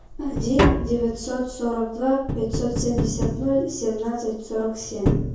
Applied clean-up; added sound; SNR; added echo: none; Tap; 1 dB; reverberation time 0.6 s.